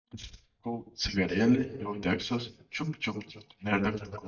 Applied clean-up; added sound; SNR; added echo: neural mask model DeepFilterNet 3.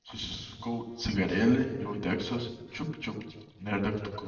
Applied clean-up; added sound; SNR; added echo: neural separator model SepFormer DNS4.